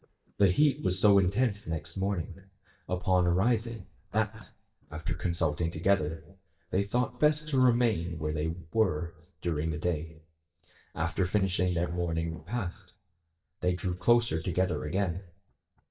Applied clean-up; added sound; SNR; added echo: neural mask model DeepFilterNet 3.